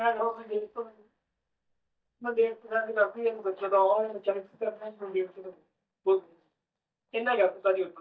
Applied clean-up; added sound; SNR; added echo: neural mask model DeepFilterNet 3.